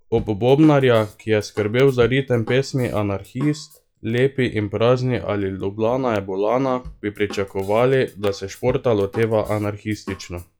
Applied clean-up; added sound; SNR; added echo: classical method log-MMSE.